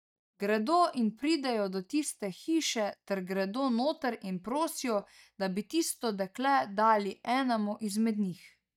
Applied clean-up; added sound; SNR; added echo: neural mask model DeepFilterNet 3.